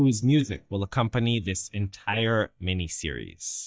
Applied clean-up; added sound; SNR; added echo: neural mask model DeepFilterNet 3.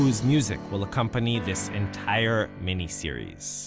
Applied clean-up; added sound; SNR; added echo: none; none; none; none.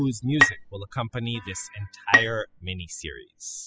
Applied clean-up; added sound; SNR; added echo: classical method spectral subtraction.